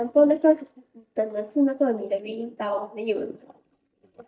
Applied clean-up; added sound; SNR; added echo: neural mask model DeepFilterNet 3.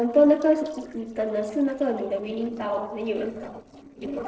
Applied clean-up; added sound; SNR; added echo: neural separator model SepFormer DNS4.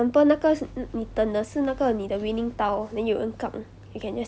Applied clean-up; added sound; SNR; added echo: none; none; none; none.